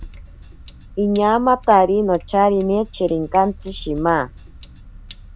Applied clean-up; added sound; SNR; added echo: none; Sink (filling or washing); 18 dB; none.